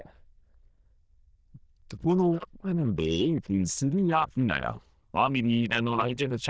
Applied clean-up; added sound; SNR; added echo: neural diffusion model UNIVERSE++.